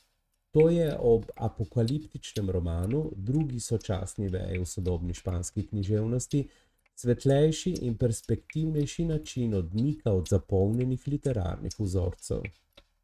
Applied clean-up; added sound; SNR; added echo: neural mask model RNNoise.